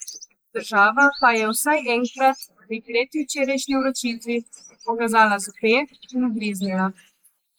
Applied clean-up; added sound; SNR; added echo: neural mask model Resemble Enhance denoiser.